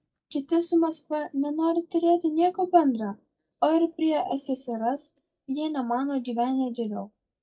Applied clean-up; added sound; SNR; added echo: neural mask model DeepFilterNet 3.